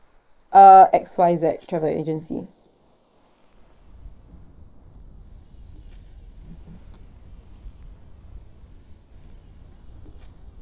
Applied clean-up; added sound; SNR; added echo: neural mask model Resemble Enhance denoiser.